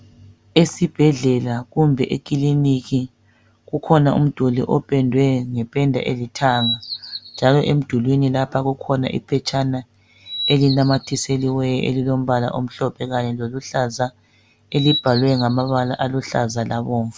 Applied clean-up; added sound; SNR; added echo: none; Bird vocalization, bird call, bird song; 9 dB; none.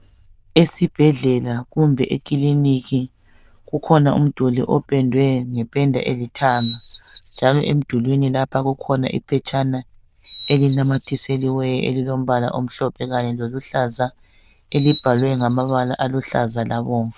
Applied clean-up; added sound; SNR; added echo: neural diffusion model UNIVERSE++.